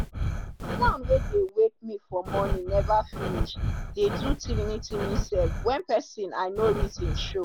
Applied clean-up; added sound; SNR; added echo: none; Breathing; 2 dB; none.